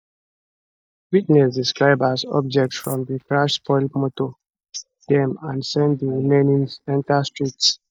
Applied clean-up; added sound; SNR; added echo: neural mask model DeepFilterNet 3.